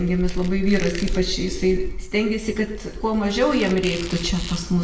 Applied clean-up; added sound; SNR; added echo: none; Squeak; 17 dB; reverberation time 0.7 s.